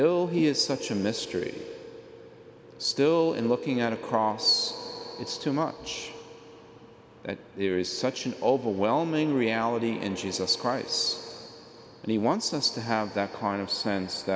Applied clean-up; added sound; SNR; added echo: none; none; none; none.